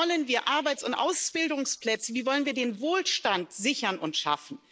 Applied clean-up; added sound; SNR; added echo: neural mask model Resemble Enhance denoiser.